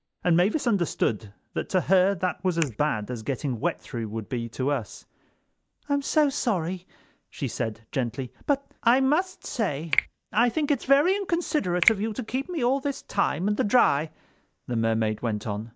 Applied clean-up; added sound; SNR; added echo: neural mask model DeepFilterNet 3.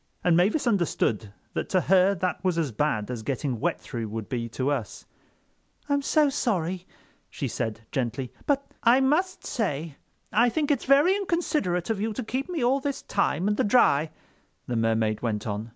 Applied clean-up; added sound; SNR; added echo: none; none; none; none.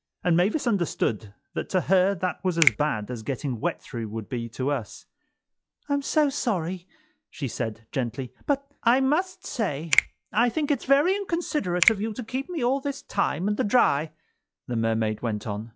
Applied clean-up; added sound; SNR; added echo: classical method log-MMSE.